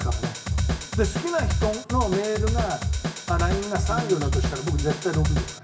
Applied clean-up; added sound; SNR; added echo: none; Drum kit; -2 dB; reverberation time 2.7 s.